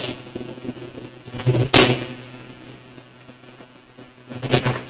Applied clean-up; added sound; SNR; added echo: neural mask model RNNoise.